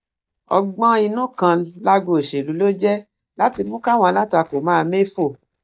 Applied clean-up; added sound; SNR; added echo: neural mask model DeepFilterNet 3.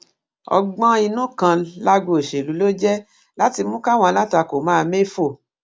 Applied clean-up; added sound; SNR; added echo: none; none; none; none.